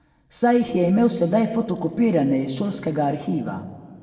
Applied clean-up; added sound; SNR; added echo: neural separator model SepFormer DNS4.